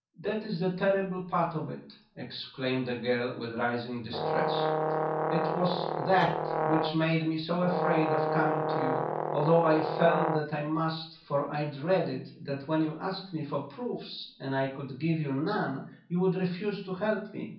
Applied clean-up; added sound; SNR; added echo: none; Brass instrument; 0 dB; reverberation time 0.6 s.